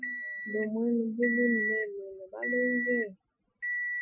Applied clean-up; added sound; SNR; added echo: classical method Wiener filter.